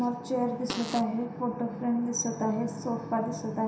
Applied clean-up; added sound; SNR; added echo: none; Fart; 10 dB; reverberation time 0.7 s.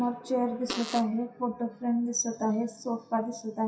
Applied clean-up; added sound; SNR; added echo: classical method WPE with log-MMSE.